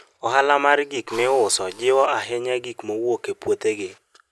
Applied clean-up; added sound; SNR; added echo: none; Drill; 18 dB; none.